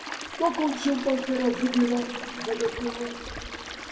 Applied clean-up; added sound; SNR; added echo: none; Stream; 9 dB; reverberation time 1.8 s.